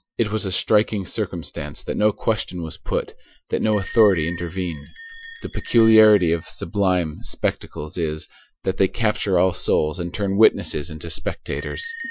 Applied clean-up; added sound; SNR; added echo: classical method Wiener filter.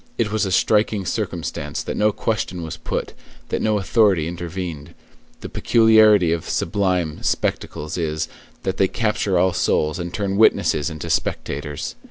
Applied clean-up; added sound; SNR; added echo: none; none; none; none.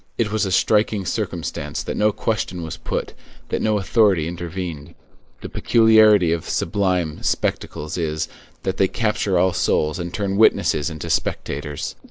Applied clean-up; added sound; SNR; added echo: neural mask model Resemble Enhance denoiser.